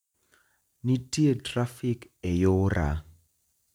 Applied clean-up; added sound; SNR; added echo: none; none; none; none.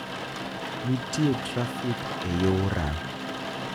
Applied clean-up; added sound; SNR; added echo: none; Rain; 4 dB; none.